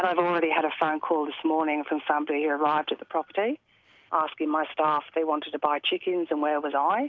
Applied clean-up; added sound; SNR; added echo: none; none; none; none.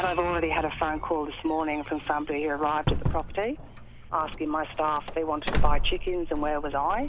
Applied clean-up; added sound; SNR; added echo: none; Doorbell; 1 dB; none.